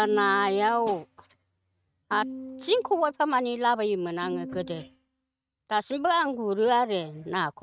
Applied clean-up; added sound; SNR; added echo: neural mask model RNNoise.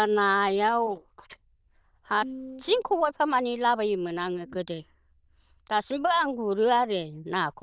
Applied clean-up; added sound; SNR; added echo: neural diffusion model UNIVERSE++.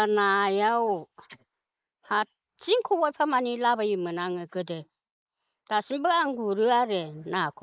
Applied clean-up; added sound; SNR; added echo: neural mask model Resemble Enhance denoiser.